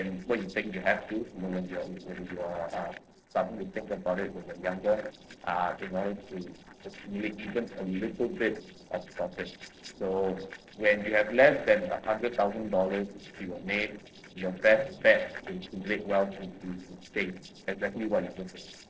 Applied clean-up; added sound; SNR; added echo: neural separator model SepFormer DNS4.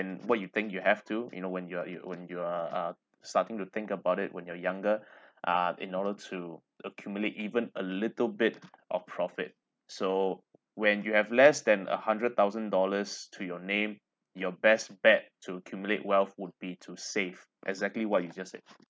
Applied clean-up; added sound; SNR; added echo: none; none; none; none.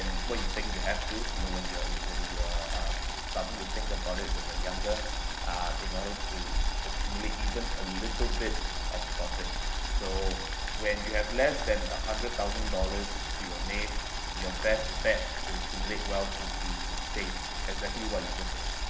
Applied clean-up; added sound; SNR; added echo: none; Boiling; -5 dB; reverberation time 1.1 s.